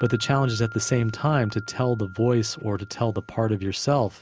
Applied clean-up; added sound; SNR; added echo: none; Wind chime; 19 dB; none.